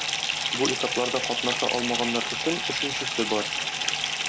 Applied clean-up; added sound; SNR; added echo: none; Fill (with liquid) / Bathtub (filling or washing); -2 dB; none.